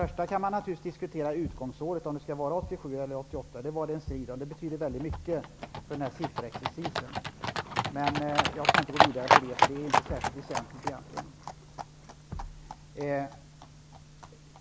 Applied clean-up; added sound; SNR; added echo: none; Livestock, farm animals, working animals; -2 dB; none.